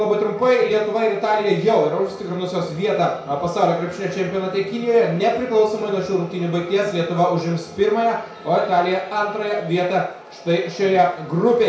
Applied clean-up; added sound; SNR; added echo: none; none; none; reverberation time 0.6 s.